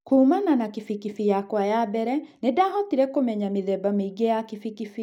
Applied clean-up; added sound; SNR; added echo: none; none; none; none.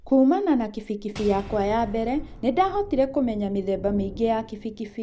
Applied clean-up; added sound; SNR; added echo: none; Shatter / Boom + Thunder; 15 dB; none.